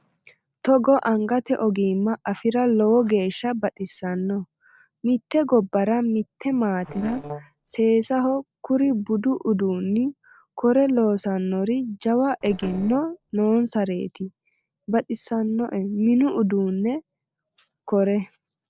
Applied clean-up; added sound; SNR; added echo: neural separator model SepFormer DNS4.